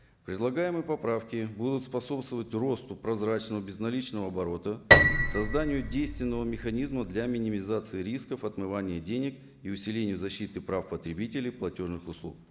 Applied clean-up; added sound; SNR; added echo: none; Piano; -5 dB; none.